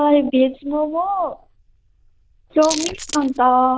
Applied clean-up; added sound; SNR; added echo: neural diffusion model UNIVERSE++.